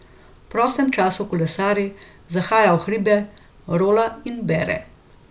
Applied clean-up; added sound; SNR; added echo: none; none; none; none.